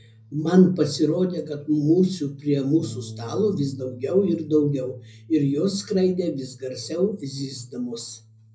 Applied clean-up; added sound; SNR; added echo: none; Bass guitar; 20 dB; reverberation time 0.4 s.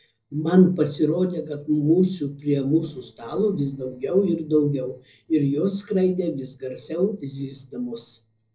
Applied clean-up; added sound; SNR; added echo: neural separator model SepFormer DNS4.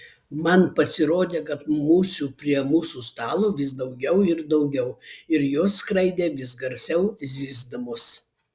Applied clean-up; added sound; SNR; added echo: none; none; none; none.